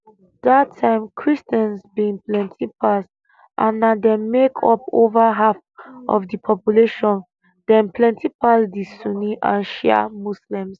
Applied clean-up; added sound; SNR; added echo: none; none; none; none.